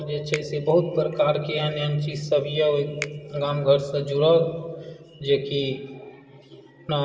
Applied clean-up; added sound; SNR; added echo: none; Finger snapping; 19 dB; reverberation time 2.3 s.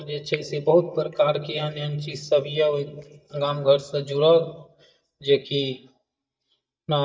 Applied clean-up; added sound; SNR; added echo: neural mask model DeepFilterNet 3.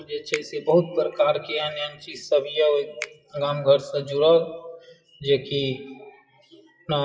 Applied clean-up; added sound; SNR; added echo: classical method WPE with log-MMSE.